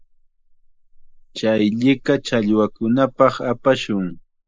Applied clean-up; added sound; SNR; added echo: neural mask model Resemble Enhance denoiser.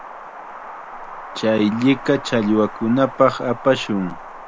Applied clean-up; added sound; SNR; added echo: none; Wind; 14 dB; none.